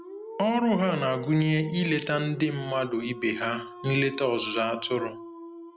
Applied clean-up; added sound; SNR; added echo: none; Dog; 13 dB; none.